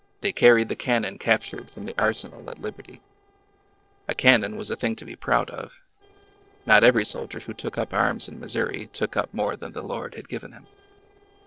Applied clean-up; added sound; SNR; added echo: neural separator model SepFormer DNS4.